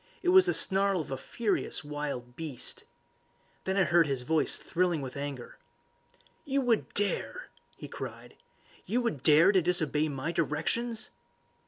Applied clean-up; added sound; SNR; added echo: none; none; none; none.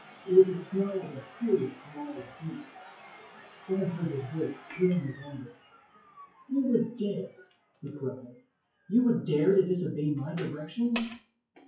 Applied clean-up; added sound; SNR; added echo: classical method WPE with log-MMSE.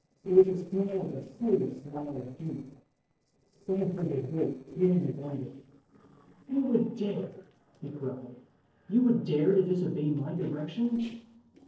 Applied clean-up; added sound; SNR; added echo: neural separator model SepFormer DNS4.